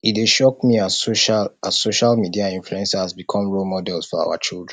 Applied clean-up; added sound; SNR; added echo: none; none; none; none.